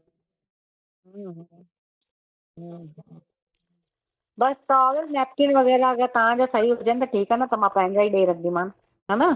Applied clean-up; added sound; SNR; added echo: neural mask model DeepFilterNet 3.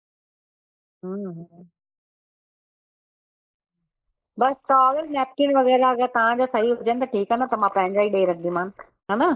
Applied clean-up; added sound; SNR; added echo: neural mask model Resemble Enhance denoiser.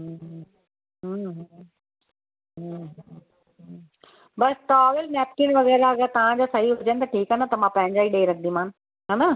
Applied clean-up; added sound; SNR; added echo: none; none; none; none.